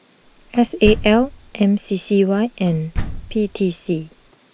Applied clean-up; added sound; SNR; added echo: none; Slam; 10 dB; none.